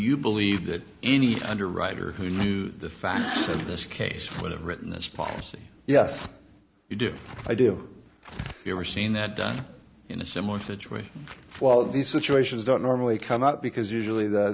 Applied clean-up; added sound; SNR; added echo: none; Tearing; 19 dB; none.